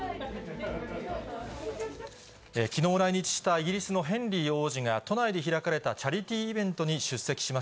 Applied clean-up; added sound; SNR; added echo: none; none; none; none.